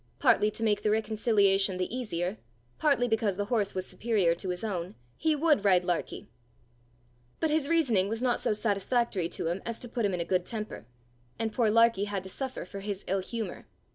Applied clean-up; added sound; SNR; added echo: none; none; none; none.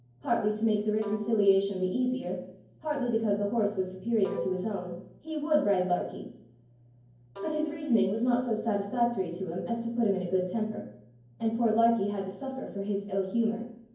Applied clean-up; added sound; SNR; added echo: none; Bowed string instrument; 17 dB; reverberation time 0.9 s.